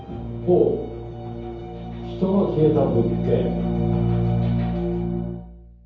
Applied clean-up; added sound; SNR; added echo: none; none; none; reverberation time 0.9 s.